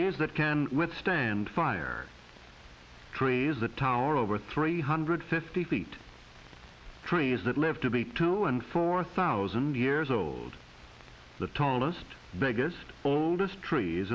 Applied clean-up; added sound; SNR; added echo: none; none; none; none.